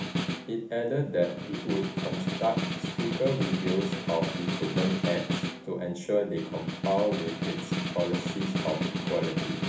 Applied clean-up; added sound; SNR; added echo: none; Snare drum; 1 dB; reverberation time 0.4 s.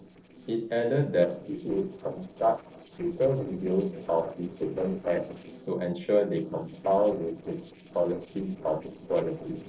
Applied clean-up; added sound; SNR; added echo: neural separator model SepFormer DNS4.